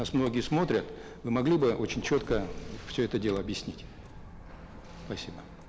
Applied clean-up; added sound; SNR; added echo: none; Squeak; 13 dB; none.